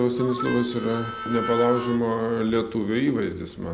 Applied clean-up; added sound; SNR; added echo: none; Harmonica; 8 dB; none.